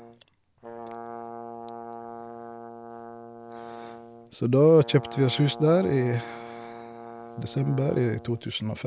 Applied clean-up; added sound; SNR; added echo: none; Brass instrument; 14 dB; none.